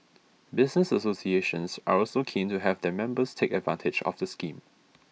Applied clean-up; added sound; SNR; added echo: none; none; none; none.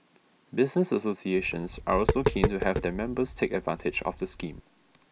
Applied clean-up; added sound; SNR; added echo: none; Tap; 3 dB; none.